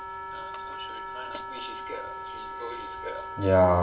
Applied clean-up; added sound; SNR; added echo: none; Wind instrument, woodwind instrument; 8 dB; reverberation time 2.7 s.